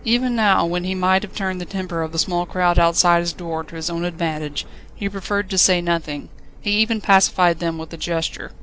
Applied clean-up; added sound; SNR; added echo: none; Printer; 16 dB; none.